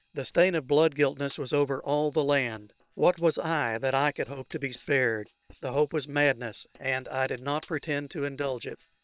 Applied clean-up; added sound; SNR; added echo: neural separator model SepFormer WHAM!.